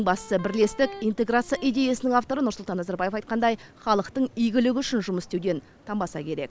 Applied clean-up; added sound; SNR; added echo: none; Electric guitar; 18 dB; none.